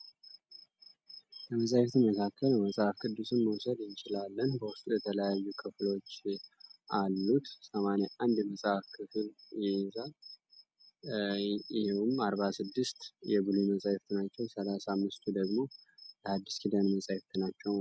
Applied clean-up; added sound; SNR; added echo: none; none; none; none.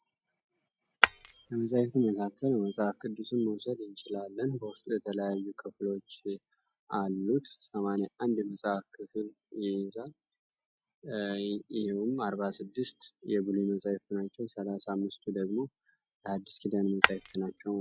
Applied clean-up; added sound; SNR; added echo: classical method log-MMSE.